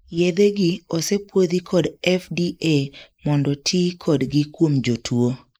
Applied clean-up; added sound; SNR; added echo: neural mask model Resemble Enhance denoiser.